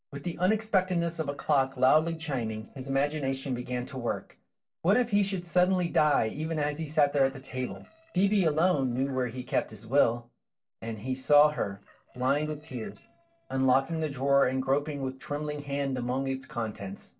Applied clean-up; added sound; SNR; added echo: neural separator model SepFormer DNS4.